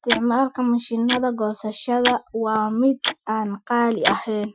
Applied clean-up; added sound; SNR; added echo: classical method Wiener filter.